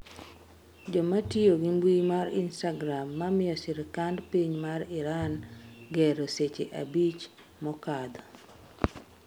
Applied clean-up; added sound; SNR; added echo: none; Bowed string instrument; 20 dB; none.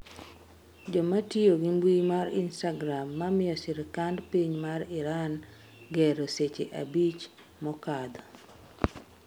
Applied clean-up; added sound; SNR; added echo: none; none; none; none.